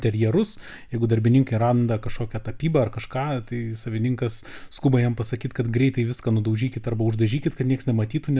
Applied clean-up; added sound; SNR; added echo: none; none; none; none.